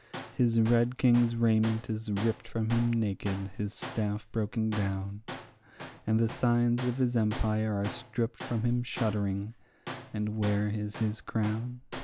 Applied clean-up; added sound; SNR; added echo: none; Tools; 15 dB; none.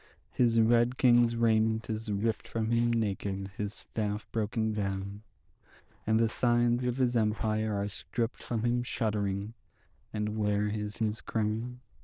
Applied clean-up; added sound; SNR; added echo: neural diffusion model UNIVERSE++.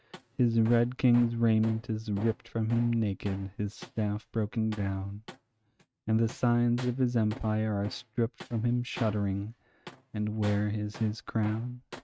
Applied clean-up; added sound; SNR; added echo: neural mask model RNNoise.